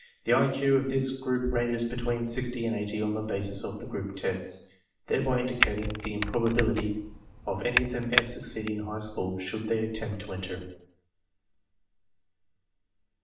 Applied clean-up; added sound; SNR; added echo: none; Typing; 1 dB; reverberation time 0.6 s.